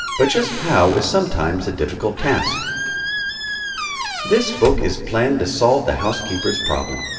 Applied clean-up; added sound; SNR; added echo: none; Squeak; 7 dB; reverberation time 1.8 s.